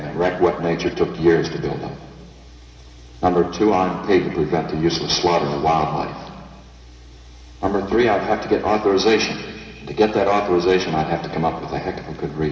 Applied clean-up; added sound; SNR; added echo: none; none; none; reverberation time 1.8 s.